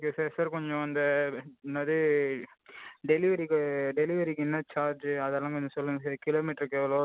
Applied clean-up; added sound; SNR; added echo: none; none; none; none.